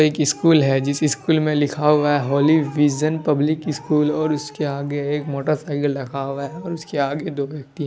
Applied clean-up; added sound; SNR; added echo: none; none; none; none.